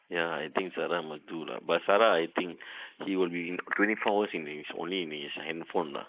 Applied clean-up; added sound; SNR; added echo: neural mask model Resemble Enhance denoiser.